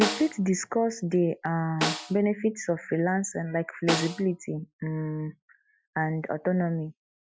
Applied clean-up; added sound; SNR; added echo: classical method Wiener filter.